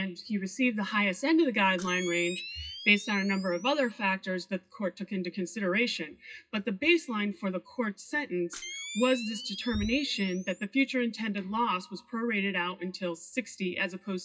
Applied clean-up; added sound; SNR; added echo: classical method WPE with log-MMSE.